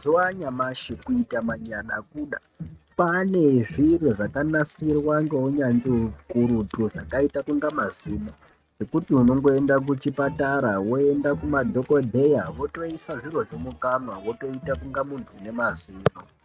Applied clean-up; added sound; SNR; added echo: neural mask model RNNoise.